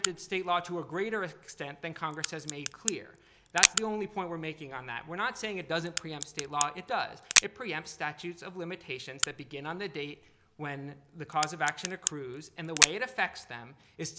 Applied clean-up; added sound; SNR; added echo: none; Crack; -2 dB; none.